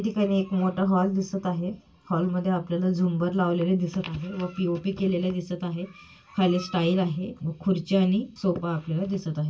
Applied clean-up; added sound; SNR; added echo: none; none; none; reverberation time 0.1 s.